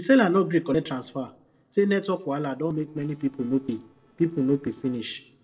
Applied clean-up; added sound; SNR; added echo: neural separator model SepFormer DNS4.